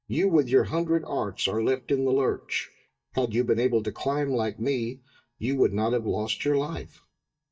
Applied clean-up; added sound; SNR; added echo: neural mask model DeepFilterNet 3.